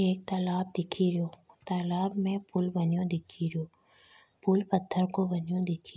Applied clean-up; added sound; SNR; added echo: none; none; none; none.